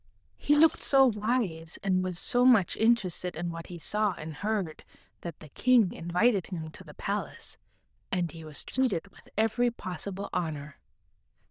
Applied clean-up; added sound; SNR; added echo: neural diffusion model UNIVERSE++.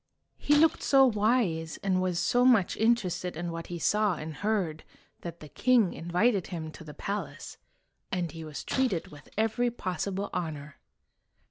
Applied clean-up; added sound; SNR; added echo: none; Shatter; 16 dB; none.